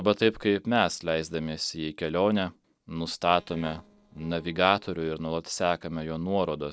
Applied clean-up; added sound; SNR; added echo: neural separator model SepFormer DNS4.